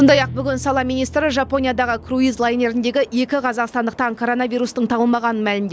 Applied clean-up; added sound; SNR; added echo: none; Guitar; 17 dB; none.